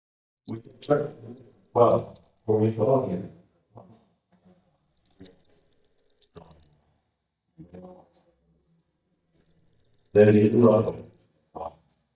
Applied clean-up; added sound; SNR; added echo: neural mask model DeepFilterNet 3.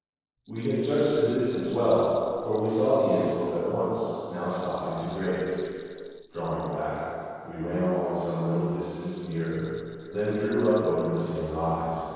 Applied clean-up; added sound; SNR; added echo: neural separator model SepFormer DNS4.